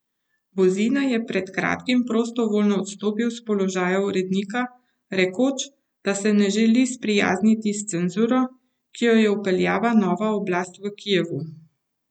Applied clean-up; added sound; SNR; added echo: none; none; none; none.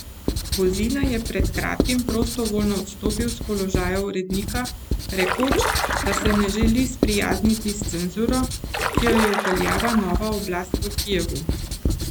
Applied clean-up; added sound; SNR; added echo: none; Writing + Stream; 1 dB; none.